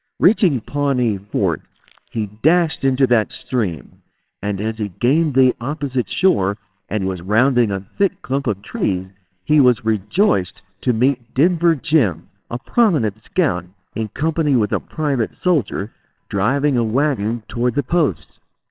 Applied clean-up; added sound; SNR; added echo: neural separator model SepFormer WHAMR!.